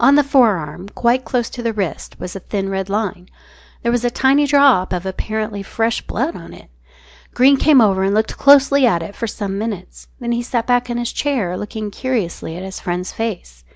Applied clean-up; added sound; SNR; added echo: none; none; none; none.